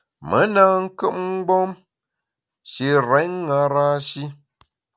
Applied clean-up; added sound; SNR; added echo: none; none; none; none.